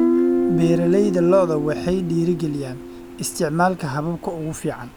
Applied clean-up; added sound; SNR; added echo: none; Guitar; 3 dB; none.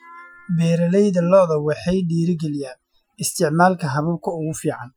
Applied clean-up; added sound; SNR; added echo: classical method Wiener filter.